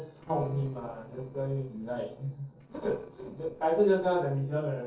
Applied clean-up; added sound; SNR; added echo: neural separator model SepFormer DNS4.